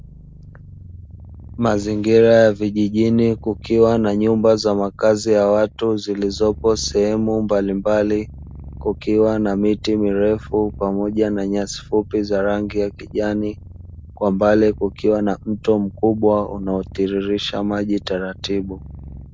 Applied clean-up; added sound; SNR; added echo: none; Purr; 18 dB; none.